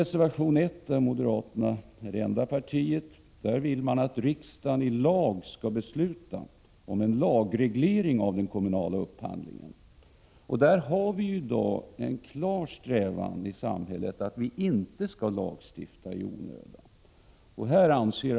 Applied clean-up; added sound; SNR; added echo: none; none; none; none.